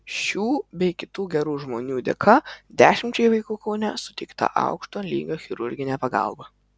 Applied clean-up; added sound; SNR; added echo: none; none; none; none.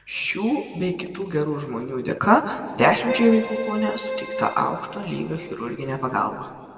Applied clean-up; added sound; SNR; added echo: none; Keyboard (musical); 8 dB; reverberation time 2.1 s.